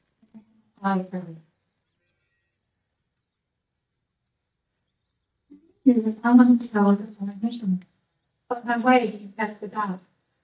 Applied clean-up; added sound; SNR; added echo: neural mask model DeepFilterNet 3.